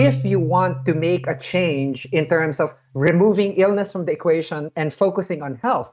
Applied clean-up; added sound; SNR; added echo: neural mask model RNNoise.